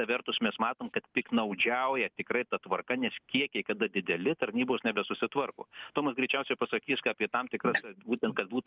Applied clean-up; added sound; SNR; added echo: none; none; none; none.